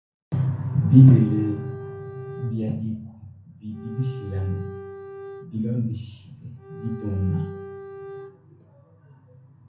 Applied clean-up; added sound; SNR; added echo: none; Bowed string instrument; 16 dB; reverberation time 0.5 s.